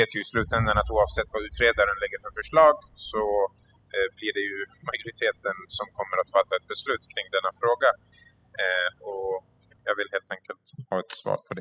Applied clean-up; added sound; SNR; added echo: classical method spectral subtraction.